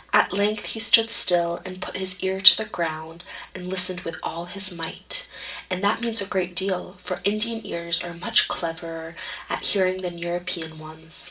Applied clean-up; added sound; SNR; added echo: none; none; none; reverberation time 0.3 s.